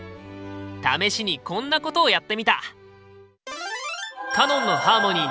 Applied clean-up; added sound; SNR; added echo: none; none; none; none.